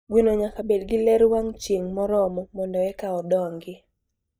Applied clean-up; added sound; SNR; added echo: neural mask model DeepFilterNet 3.